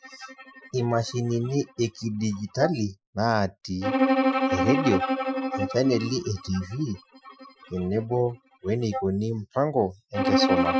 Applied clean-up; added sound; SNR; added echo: classical method Wiener filter.